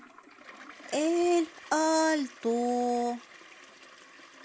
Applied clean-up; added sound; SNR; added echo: none; Toilet flush; 20 dB; none.